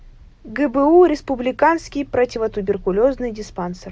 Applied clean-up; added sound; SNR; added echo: none; none; none; none.